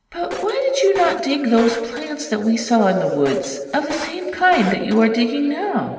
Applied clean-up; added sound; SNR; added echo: none; Shatter; 16 dB; reverberation time 2.0 s.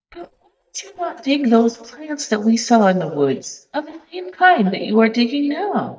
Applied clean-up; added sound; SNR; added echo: neural mask model DeepFilterNet 3.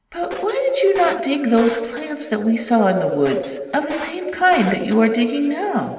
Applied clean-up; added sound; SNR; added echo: neural separator model SepFormer DNS4.